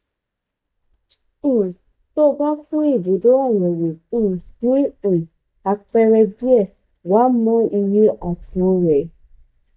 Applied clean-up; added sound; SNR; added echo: neural mask model DeepFilterNet 3.